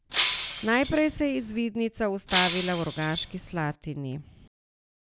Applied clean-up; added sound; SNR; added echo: none; Shatter; -3 dB; none.